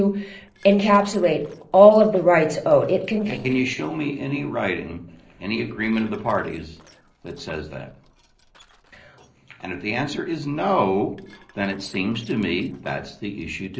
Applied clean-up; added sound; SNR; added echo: neural separator model SepFormer DNS4.